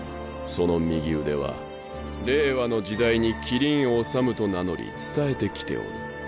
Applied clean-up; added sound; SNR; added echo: none; none; none; none.